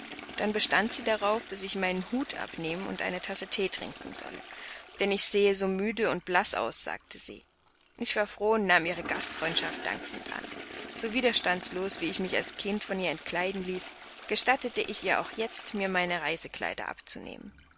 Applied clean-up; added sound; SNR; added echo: none; Toilet flush; 15 dB; none.